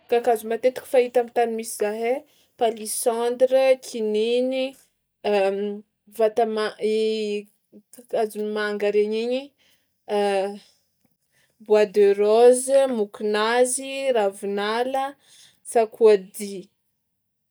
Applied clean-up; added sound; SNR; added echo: neural mask model DeepFilterNet 3.